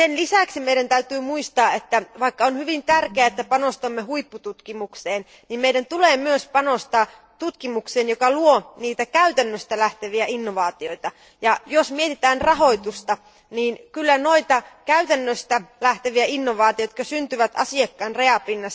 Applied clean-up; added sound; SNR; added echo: neural separator model SepFormer DNS4.